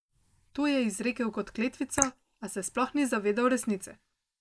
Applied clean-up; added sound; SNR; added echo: neural mask model Resemble Enhance denoiser.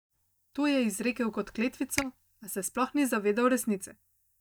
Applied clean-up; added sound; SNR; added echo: neural mask model DeepFilterNet 3.